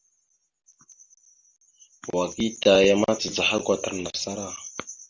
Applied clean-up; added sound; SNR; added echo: none; none; none; none.